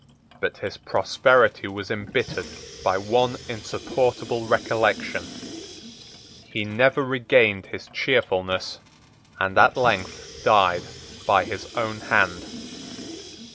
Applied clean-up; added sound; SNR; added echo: none; Sink (filling or washing) / Water tap, faucet; 16 dB; none.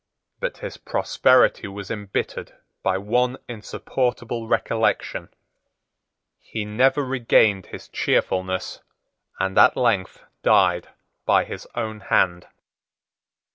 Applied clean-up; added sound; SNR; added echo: none; none; none; none.